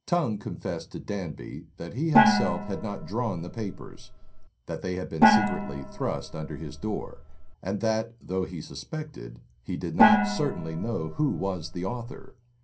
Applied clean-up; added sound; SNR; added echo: none; Gong; -4 dB; reverberation time 0.3 s.